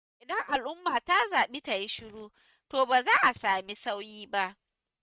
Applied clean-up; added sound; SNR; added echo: neural mask model RNNoise.